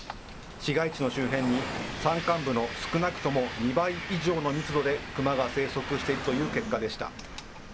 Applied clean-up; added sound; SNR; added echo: none; Train; 8 dB; none.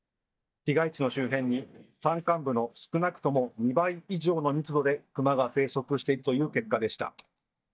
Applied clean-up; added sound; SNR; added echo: neural mask model DeepFilterNet 3.